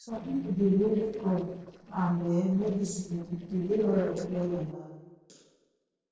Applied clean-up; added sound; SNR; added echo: neural separator model SepFormer DNS4.